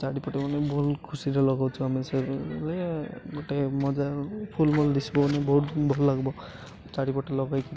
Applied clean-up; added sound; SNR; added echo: none; none; none; none.